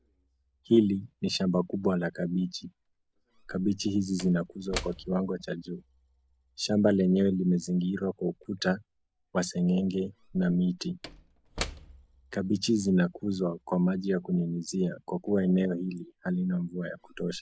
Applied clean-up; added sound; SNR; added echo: none; Slam / Wood; 19 dB; none.